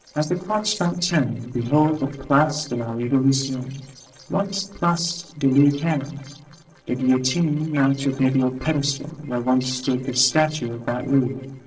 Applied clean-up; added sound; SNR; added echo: neural separator model SepFormer DNS4.